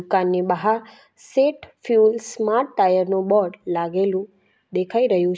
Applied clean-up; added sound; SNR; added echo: none; none; none; none.